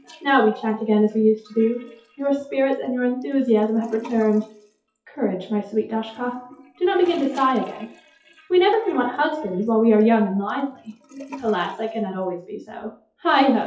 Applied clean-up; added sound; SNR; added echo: classical method WPE with log-MMSE.